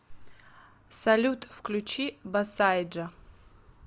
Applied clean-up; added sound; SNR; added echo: none; none; none; none.